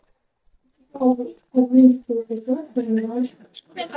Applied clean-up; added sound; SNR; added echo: neural mask model DeepFilterNet 3.